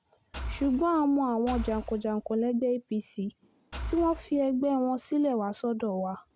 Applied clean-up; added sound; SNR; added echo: none; Engine / Car; 11 dB; none.